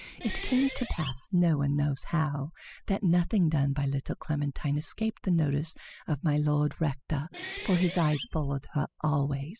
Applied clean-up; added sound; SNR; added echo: classical method spectral subtraction.